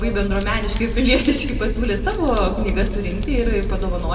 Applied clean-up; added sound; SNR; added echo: none; Fire; 1 dB; reverberation time 1.6 s.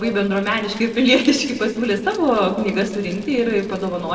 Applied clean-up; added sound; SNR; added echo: neural separator model SepFormer DNS4.